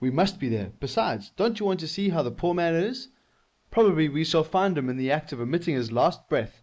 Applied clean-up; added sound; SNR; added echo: neural mask model Resemble Enhance denoiser.